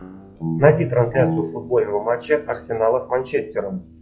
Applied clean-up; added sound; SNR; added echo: classical method log-MMSE.